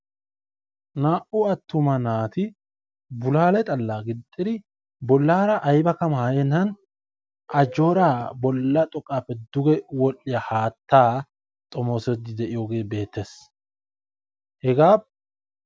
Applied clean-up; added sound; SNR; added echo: none; none; none; none.